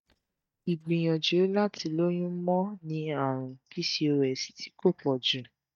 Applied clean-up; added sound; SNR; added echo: neural mask model DeepFilterNet 3.